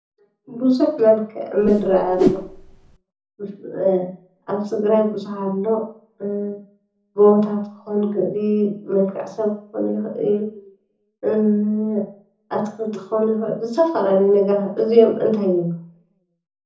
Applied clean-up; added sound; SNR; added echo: none; Whoosh, swoosh, swish; 6 dB; reverberation time 0.5 s.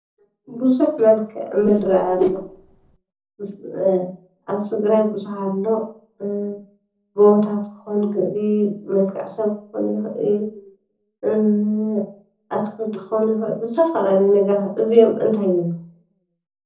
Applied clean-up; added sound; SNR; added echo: neural separator model SepFormer DNS4.